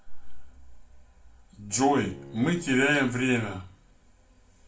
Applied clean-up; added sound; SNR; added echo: none; Bowed string instrument; 19 dB; reverberation time 0.3 s.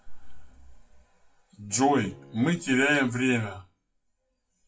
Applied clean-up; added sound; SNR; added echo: classical method WPE with log-MMSE.